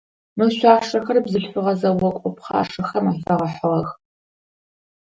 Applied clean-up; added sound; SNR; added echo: none; none; none; none.